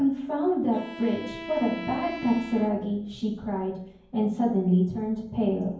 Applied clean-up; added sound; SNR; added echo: none; Bowed string instrument; 15 dB; reverberation time 0.9 s.